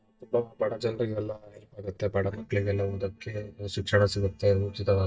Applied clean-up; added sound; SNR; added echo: neural mask model DeepFilterNet 3.